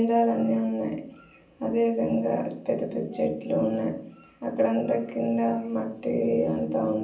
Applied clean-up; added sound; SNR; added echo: none; none; none; reverberation time 0.6 s.